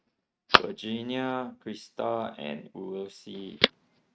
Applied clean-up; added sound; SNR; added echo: neural mask model RNNoise.